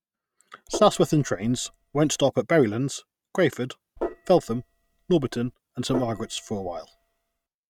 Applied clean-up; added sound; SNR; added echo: neural mask model RNNoise.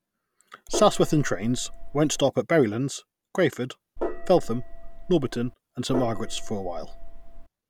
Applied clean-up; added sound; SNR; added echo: none; Gong; 5 dB; none.